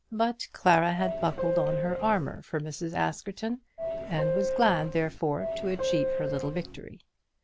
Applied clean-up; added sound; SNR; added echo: none; Subway, metro, underground / Doorbell; 2 dB; none.